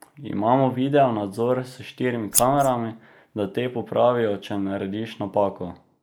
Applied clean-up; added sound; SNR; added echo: neural mask model Resemble Enhance denoiser.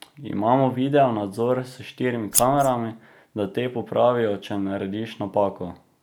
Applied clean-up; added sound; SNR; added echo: none; Scissors; 3 dB; none.